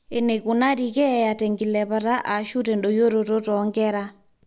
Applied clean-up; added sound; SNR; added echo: none; none; none; none.